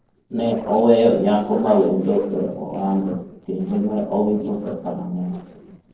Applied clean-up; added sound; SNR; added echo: neural separator model SepFormer DNS4.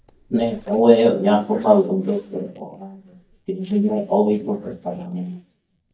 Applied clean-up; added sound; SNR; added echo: neural mask model DeepFilterNet 3.